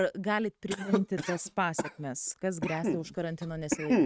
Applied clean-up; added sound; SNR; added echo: neural mask model RNNoise.